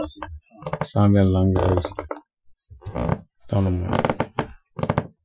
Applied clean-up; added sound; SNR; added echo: classical method Wiener filter.